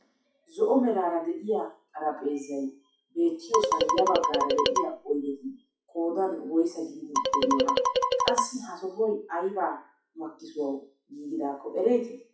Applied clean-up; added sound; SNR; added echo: classical method WPE with log-MMSE.